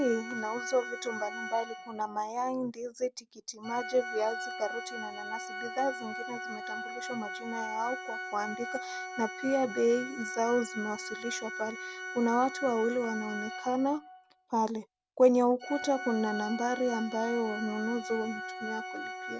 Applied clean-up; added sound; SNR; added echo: none; Organ; 8 dB; none.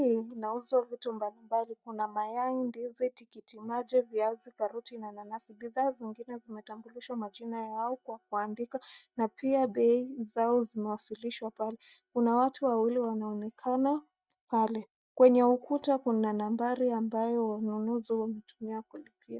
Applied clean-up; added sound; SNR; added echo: neural mask model DeepFilterNet 3.